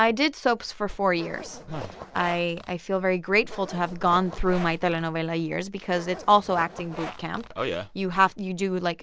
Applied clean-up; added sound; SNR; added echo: none; Zipper (clothing); 16 dB; none.